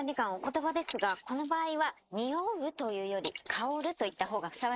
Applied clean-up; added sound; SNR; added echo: neural mask model Resemble Enhance denoiser.